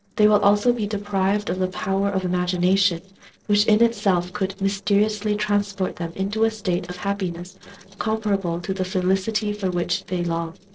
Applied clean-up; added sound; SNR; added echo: neural separator model SepFormer DNS4.